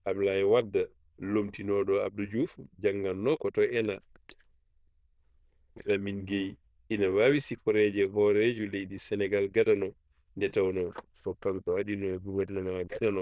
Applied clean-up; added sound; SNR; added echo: neural diffusion model UNIVERSE++.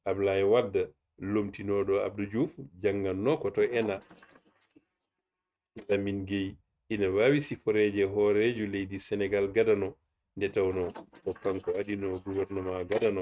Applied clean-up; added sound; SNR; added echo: neural mask model RNNoise.